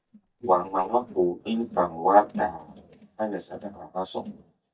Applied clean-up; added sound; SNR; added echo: neural mask model DeepFilterNet 3.